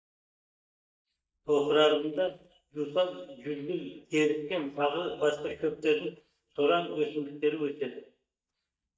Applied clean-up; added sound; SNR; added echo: neural mask model DeepFilterNet 3.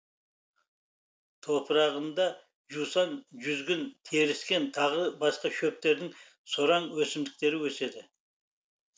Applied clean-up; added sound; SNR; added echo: none; none; none; none.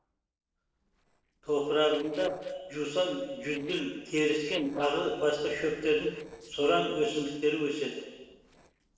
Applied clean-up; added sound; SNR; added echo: neural separator model SepFormer DNS4.